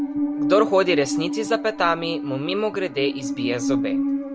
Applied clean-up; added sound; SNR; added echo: none; Musical instrument; 2 dB; none.